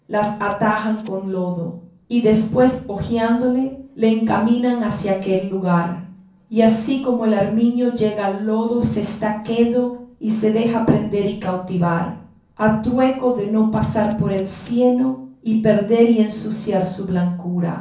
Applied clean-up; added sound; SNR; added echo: none; Rattle (instrument); 19 dB; reverberation time 0.6 s.